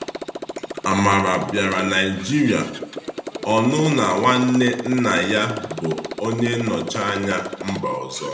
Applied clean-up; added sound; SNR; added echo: none; Motorcycle; 10 dB; reverberation time 0.8 s.